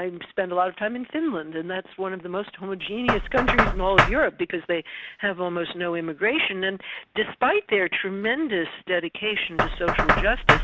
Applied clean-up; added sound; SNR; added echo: none; Knock; 2 dB; none.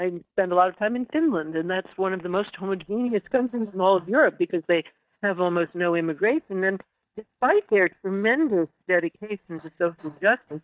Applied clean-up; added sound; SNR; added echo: neural mask model DeepFilterNet 3.